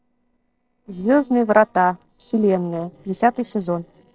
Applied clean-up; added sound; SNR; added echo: neural separator model SepFormer DNS4.